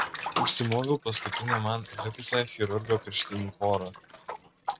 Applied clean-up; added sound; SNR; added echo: neural mask model RNNoise.